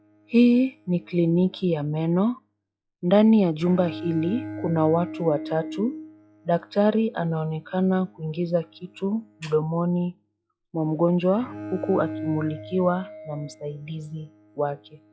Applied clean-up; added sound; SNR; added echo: classical method log-MMSE.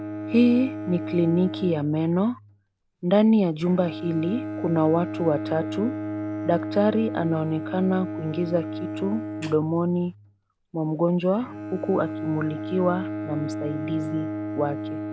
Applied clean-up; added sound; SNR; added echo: none; Bowed string instrument; 8 dB; none.